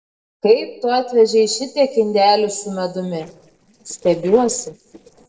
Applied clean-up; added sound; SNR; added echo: neural separator model SepFormer DNS4.